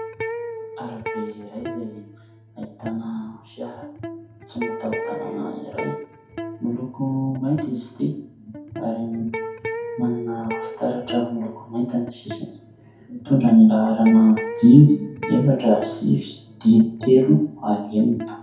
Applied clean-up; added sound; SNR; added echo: none; Electric guitar; 13 dB; reverberation time 0.6 s.